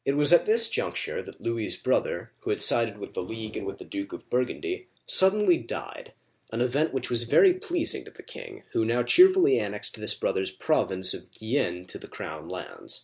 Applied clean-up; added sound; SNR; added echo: none; none; none; none.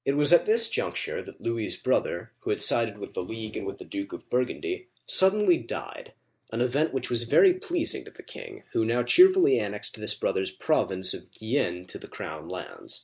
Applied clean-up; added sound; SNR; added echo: neural mask model Resemble Enhance denoiser.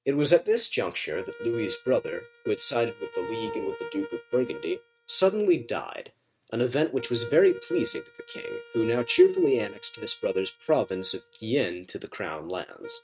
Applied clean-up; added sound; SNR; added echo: neural mask model RNNoise.